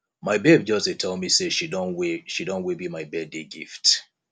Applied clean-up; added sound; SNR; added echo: none; none; none; none.